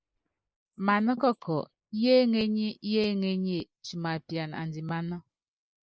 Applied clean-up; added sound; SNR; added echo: neural mask model Resemble Enhance denoiser.